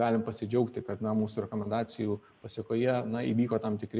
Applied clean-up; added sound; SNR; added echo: none; none; none; none.